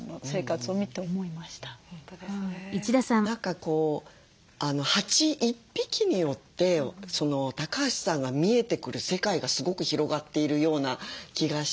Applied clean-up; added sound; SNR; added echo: none; none; none; none.